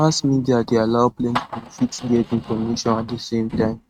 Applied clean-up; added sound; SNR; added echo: neural mask model RNNoise.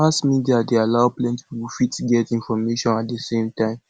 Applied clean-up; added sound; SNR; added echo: none; none; none; none.